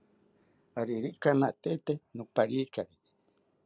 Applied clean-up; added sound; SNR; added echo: none; none; none; none.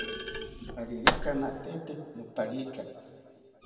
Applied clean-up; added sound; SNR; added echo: none; Thump, thud; -3 dB; reverberation time 2.2 s.